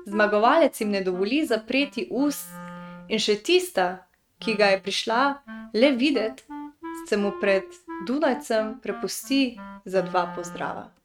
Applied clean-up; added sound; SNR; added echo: neural mask model RNNoise.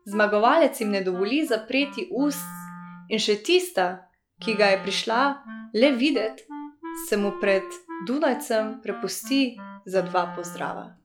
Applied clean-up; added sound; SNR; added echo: classical method log-MMSE.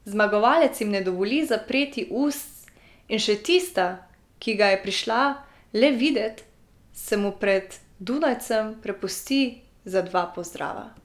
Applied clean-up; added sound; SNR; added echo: none; none; none; none.